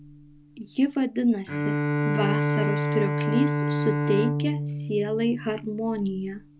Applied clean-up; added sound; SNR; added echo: none; Bowed string instrument; 0 dB; none.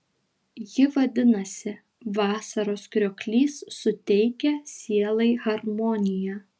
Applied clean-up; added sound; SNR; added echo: none; none; none; none.